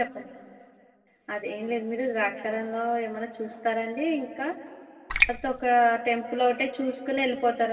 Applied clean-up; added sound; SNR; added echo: none; Raindrop; -2 dB; reverberation time 2.4 s.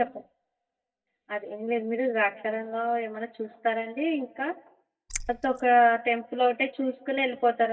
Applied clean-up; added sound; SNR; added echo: neural mask model DeepFilterNet 3.